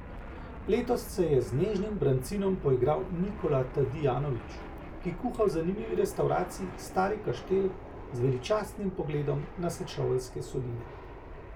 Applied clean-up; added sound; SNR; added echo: none; Fixed-wing aircraft, airplane; 12 dB; none.